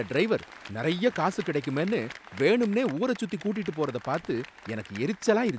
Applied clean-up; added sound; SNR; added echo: none; Applause; 18 dB; none.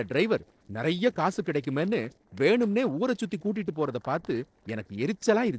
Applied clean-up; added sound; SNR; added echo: neural separator model SepFormer DNS4.